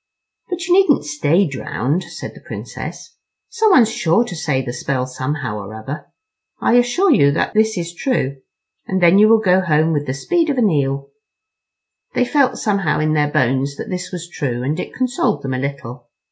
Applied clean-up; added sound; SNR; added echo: none; none; none; none.